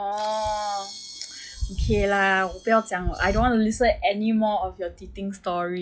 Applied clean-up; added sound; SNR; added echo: classical method log-MMSE.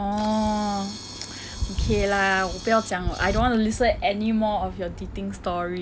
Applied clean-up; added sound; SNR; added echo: none; Camera; 18 dB; none.